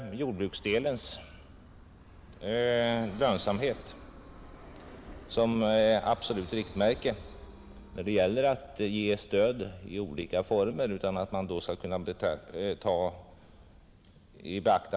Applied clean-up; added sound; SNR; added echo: none; Vehicle; 19 dB; none.